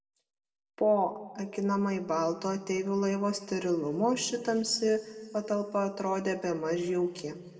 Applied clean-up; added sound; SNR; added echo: none; none; none; reverberation time 2.2 s.